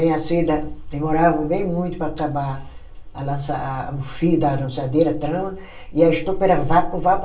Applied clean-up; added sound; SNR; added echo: none; none; none; reverberation time 0.3 s.